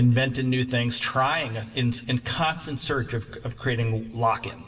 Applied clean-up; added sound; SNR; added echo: none; none; none; reverberation time 1.1 s.